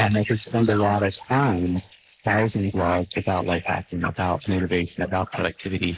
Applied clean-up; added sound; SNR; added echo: neural mask model Resemble Enhance denoiser.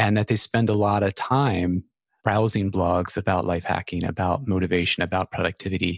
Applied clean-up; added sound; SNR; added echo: none; none; none; none.